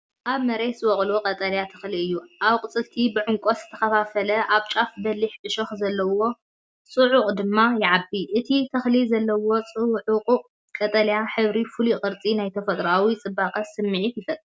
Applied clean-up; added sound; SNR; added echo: none; none; none; none.